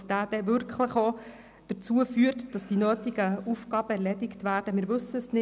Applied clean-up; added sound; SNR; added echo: none; none; none; none.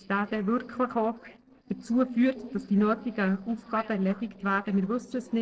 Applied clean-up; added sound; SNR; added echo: neural separator model SepFormer DNS4.